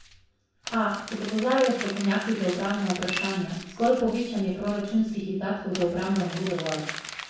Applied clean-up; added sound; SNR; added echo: none; Crumpling, crinkling; 12 dB; reverberation time 0.7 s.